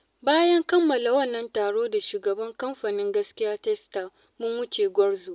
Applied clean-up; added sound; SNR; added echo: none; none; none; none.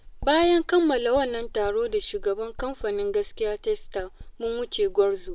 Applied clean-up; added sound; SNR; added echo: none; Writing; 14 dB; none.